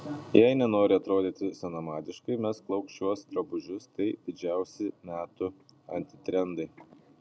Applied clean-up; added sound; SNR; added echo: none; none; none; none.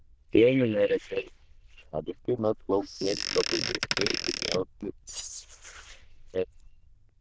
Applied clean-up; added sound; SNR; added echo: neural diffusion model UNIVERSE++.